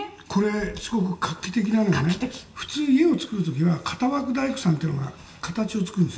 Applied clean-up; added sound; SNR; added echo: none; none; none; reverberation time 0.8 s.